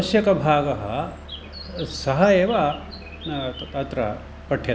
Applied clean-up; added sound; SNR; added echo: none; Musical instrument + Bird; 15 dB; none.